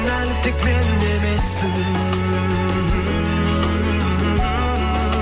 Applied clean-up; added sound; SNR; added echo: none; none; none; none.